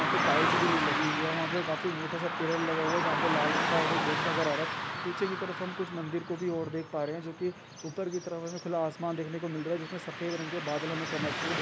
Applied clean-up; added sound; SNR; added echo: none; Car passing by / Traffic noise, roadway noise; -1 dB; none.